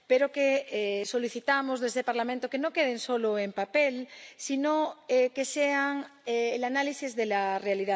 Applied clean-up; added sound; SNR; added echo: none; none; none; none.